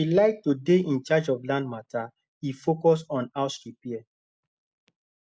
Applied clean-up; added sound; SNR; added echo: none; none; none; none.